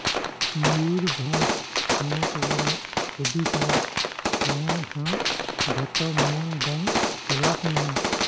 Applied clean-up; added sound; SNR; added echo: none; Gunshot, gunfire; -3 dB; none.